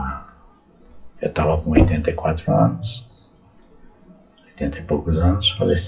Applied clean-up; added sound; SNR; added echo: classical method WPE with log-MMSE.